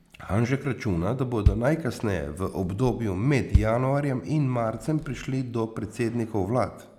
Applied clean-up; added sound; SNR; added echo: none; Bass drum; 4 dB; none.